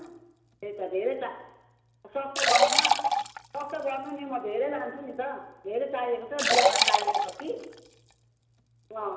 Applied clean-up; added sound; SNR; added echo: none; Liquid; -4 dB; reverberation time 0.9 s.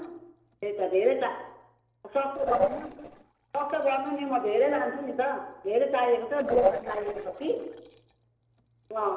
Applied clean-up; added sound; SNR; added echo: neural separator model SepFormer DNS4.